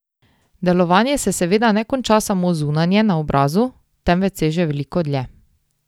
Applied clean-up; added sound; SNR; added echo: none; none; none; none.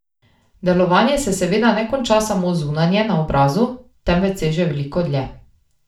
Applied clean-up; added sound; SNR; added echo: none; none; none; reverberation time 0.3 s.